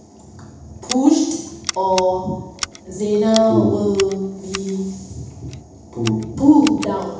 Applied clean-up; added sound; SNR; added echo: none; Scissors; 15 dB; reverberation time 0.8 s.